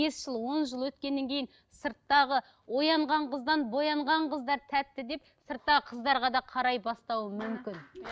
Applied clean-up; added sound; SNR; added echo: none; none; none; none.